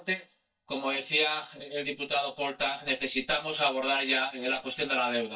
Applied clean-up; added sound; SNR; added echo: neural mask model DeepFilterNet 3.